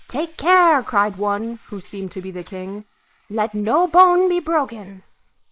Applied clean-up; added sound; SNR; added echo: neural mask model Resemble Enhance denoiser.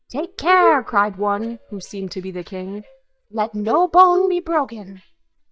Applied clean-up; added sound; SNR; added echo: neural mask model DeepFilterNet 3.